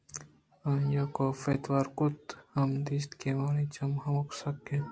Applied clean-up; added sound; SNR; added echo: none; none; none; none.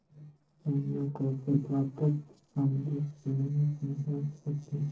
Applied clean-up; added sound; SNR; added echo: neural separator model SepFormer DNS4.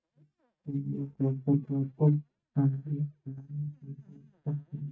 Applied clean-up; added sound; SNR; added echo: neural mask model DeepFilterNet 3.